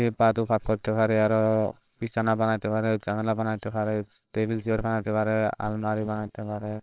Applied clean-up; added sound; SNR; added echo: neural separator model SepFormer WHAMR!.